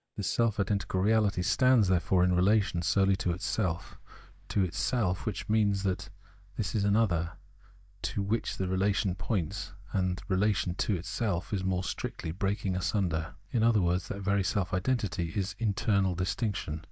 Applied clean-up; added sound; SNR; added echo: neural mask model DeepFilterNet 3.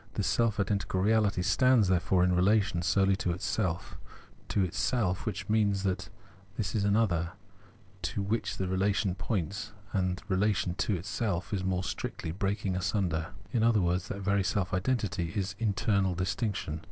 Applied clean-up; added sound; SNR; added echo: neural separator model SepFormer DNS4.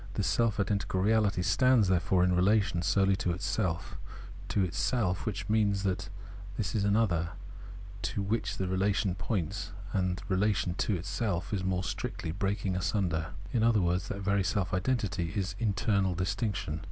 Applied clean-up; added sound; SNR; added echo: none; Mechanical fan; 9 dB; none.